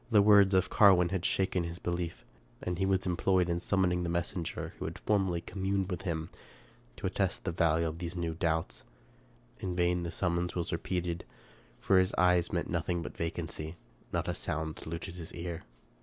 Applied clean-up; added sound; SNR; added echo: none; none; none; none.